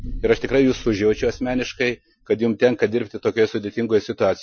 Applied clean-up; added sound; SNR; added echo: classical method Wiener filter.